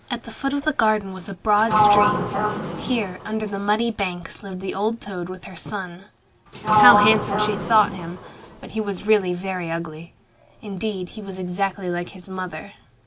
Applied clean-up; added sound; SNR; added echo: none; Sliding door; -3 dB; none.